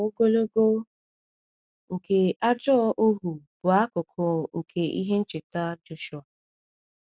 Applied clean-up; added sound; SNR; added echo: none; none; none; none.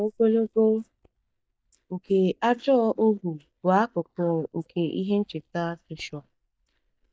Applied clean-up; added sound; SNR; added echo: neural mask model DeepFilterNet 3.